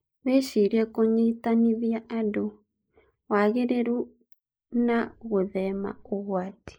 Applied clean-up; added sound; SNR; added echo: neural mask model Resemble Enhance denoiser.